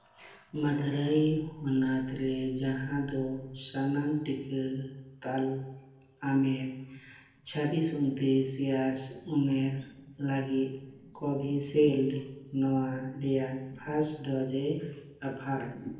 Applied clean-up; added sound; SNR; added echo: neural separator model SepFormer DNS4.